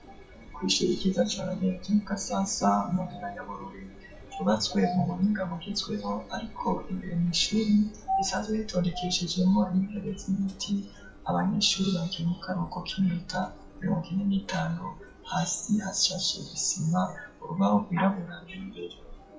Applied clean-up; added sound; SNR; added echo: classical method WPE with log-MMSE.